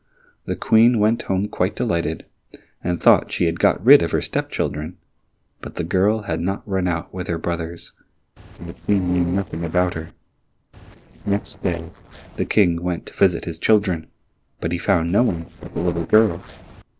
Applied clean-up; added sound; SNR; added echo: neural separator model SepFormer DNS4.